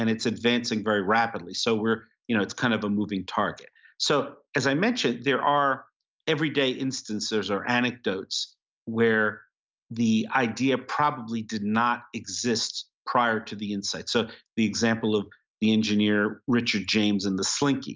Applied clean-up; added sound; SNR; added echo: none; none; none; none.